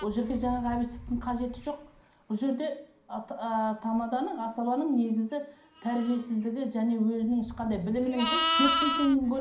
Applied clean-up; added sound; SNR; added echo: none; Livestock, farm animals, working animals; 5 dB; reverberation time 0.5 s.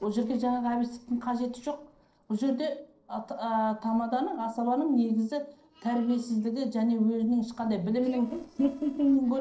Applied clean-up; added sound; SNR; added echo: neural separator model SepFormer DNS4.